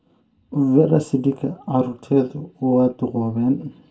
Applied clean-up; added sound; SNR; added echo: none; none; none; reverberation time 0.2 s.